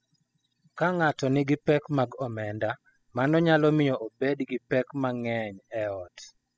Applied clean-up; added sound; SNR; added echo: classical method spectral subtraction.